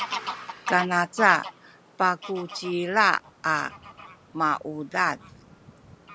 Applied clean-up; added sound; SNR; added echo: none; Bird vocalization, bird call, bird song / Fowl; 13 dB; none.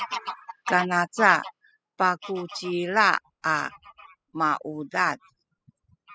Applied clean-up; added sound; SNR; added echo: classical method spectral subtraction.